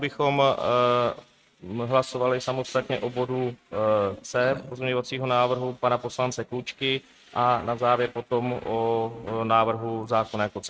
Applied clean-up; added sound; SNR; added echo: neural mask model RNNoise.